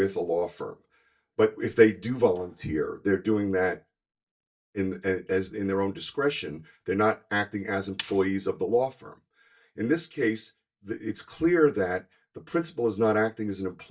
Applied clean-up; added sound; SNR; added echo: neural mask model DeepFilterNet 3.